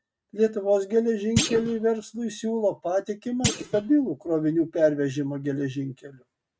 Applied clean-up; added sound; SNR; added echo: neural mask model RNNoise.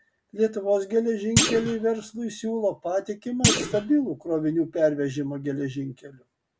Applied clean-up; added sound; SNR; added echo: none; Thump, thud; 1 dB; none.